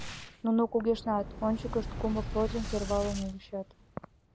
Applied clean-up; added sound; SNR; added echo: none; Boom; 8 dB; none.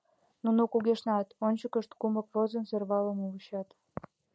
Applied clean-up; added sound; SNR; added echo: none; none; none; none.